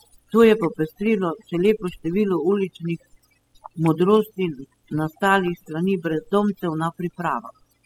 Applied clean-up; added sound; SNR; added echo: classical method spectral subtraction.